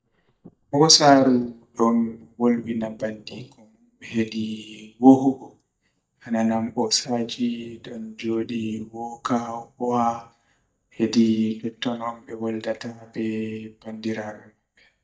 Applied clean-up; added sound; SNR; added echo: neural mask model DeepFilterNet 3.